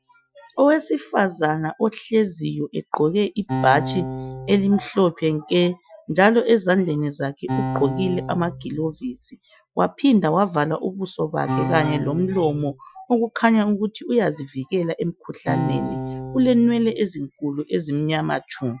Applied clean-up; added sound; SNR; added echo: classical method Wiener filter.